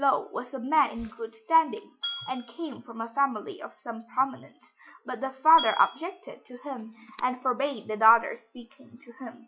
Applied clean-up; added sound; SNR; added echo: classical method log-MMSE.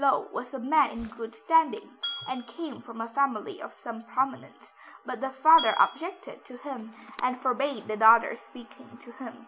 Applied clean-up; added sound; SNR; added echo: none; Glass; 12 dB; none.